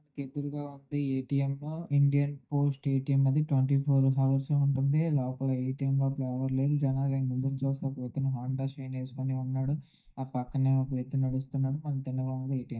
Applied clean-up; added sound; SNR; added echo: neural mask model DeepFilterNet 3.